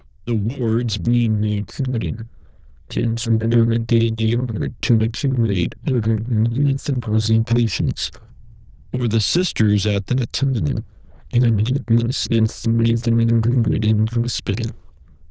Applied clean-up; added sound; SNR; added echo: neural diffusion model UNIVERSE++.